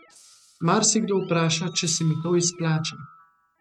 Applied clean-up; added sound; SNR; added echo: neural mask model RNNoise.